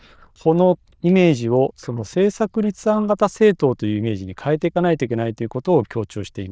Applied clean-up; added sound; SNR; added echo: neural diffusion model UNIVERSE++.